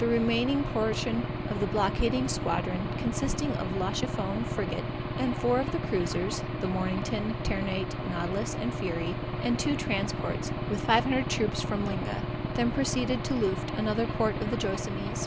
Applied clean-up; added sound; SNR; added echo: none; Engine / Aircraft; 2 dB; none.